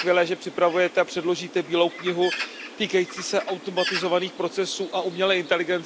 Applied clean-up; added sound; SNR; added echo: none; Bird; 12 dB; none.